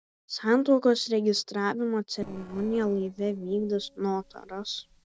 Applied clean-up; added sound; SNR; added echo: neural separator model SepFormer DNS4.